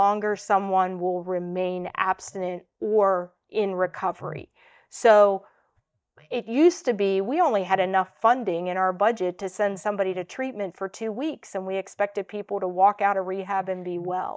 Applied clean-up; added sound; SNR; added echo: neural mask model DeepFilterNet 3.